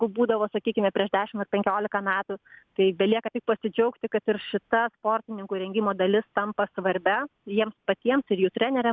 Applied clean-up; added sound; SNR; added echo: none; none; none; none.